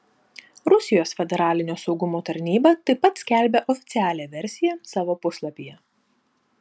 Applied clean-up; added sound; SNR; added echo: none; none; none; none.